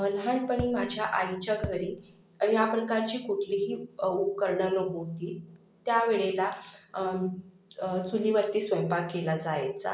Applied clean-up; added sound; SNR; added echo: none; Thump, thud; 10 dB; none.